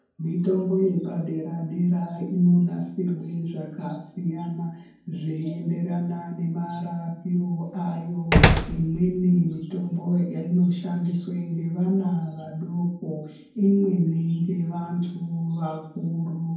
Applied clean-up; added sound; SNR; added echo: none; Slam; -2 dB; reverberation time 0.9 s.